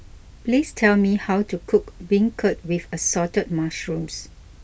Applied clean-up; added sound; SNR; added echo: none; none; none; none.